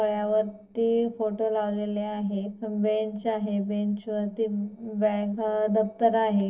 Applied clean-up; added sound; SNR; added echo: neural separator model SepFormer DNS4.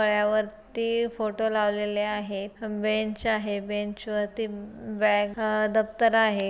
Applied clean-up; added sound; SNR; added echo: none; none; none; none.